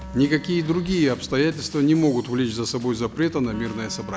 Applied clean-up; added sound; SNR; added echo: none; Wind instrument, woodwind instrument + Drum kit; 18 dB; none.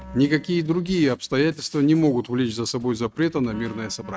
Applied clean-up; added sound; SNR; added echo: neural mask model RNNoise.